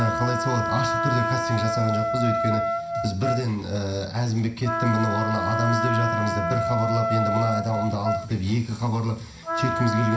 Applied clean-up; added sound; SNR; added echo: none; Wind instrument, woodwind instrument; 2 dB; reverberation time 0.5 s.